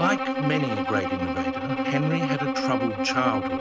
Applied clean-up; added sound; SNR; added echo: none; Bowed string instrument; -1 dB; none.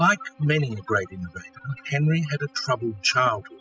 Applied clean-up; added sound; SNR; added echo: classical method spectral subtraction.